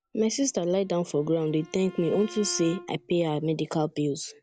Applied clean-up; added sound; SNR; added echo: none; Bowed string instrument; 20 dB; none.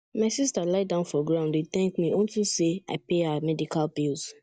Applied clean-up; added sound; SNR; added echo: neural mask model DeepFilterNet 3.